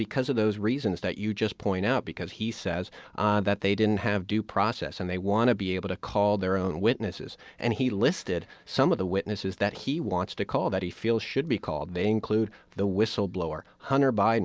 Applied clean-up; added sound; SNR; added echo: none; none; none; none.